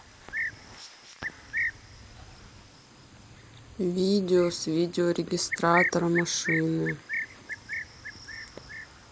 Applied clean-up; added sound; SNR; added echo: neural mask model Resemble Enhance denoiser.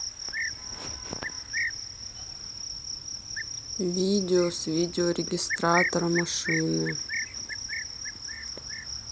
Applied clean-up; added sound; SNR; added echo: none; Cricket; 3 dB; none.